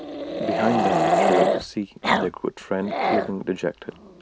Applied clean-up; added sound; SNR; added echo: none; Growling; -4 dB; none.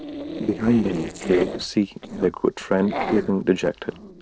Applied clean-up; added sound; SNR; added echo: neural separator model SepFormer DNS4.